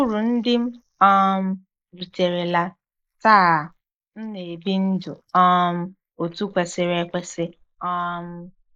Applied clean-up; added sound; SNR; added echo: neural mask model Resemble Enhance denoiser.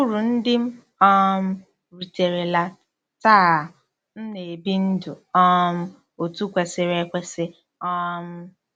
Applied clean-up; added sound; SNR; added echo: none; none; none; none.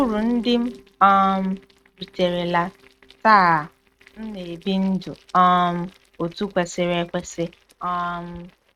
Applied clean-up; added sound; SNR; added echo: neural mask model RNNoise.